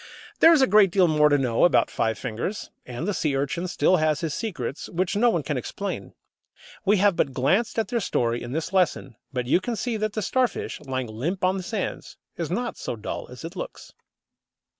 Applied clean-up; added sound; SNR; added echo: none; none; none; none.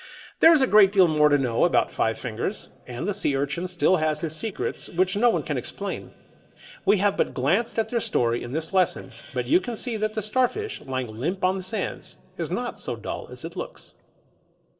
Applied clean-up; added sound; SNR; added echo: neural separator model SepFormer DNS4.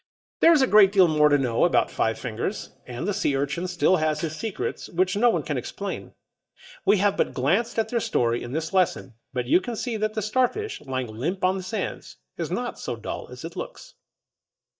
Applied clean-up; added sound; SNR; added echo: neural mask model DeepFilterNet 3.